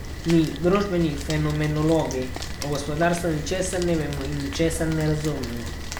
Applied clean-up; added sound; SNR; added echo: none; Rain; 8 dB; none.